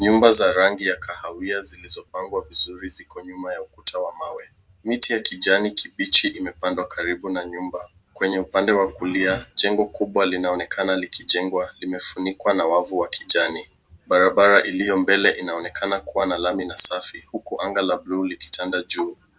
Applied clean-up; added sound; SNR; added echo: none; none; none; none.